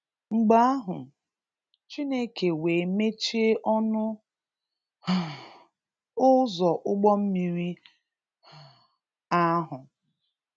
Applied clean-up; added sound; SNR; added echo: none; none; none; none.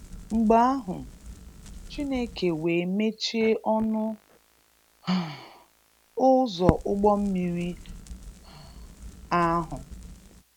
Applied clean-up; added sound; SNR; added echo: none; Crackle; 12 dB; none.